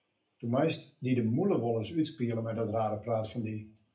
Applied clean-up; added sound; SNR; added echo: none; none; none; reverberation time 0.3 s.